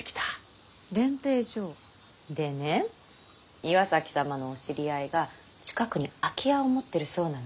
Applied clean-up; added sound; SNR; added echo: none; none; none; none.